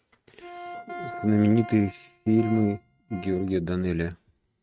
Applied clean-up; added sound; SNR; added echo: neural mask model RNNoise.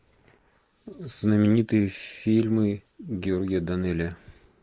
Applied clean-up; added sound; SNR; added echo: neural mask model Resemble Enhance denoiser.